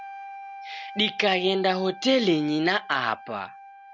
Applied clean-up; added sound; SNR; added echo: none; Wind instrument, woodwind instrument; 16 dB; none.